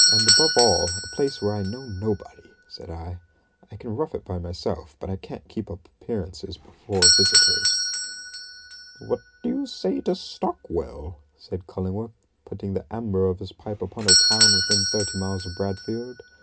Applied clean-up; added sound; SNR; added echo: none; Doorbell; -3 dB; reverberation time 0.3 s.